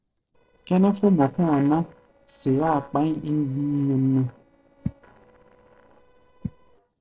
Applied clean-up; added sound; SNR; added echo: neural separator model SepFormer DNS4.